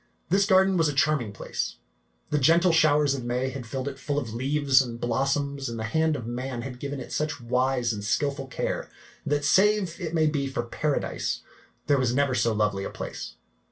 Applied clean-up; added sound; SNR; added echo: none; none; none; reverberation time 0.2 s.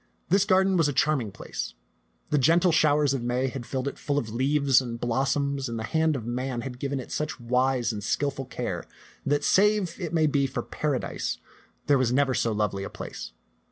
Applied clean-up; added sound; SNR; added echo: none; none; none; none.